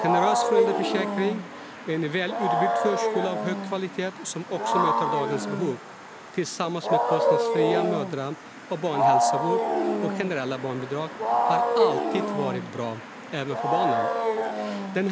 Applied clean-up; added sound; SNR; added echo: none; Wild animals; -4 dB; none.